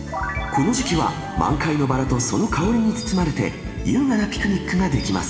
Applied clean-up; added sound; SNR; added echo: none; none; none; reverberation time 2.4 s.